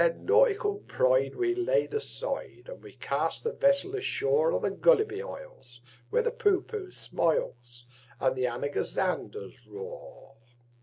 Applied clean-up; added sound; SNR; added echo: none; none; none; none.